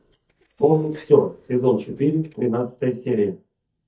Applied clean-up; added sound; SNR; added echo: neural mask model DeepFilterNet 3.